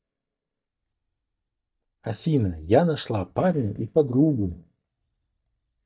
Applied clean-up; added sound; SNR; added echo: neural mask model DeepFilterNet 3.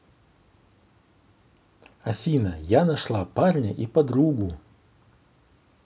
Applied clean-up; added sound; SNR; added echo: none; none; none; none.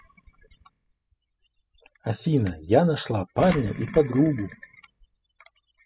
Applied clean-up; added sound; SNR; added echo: classical method spectral subtraction.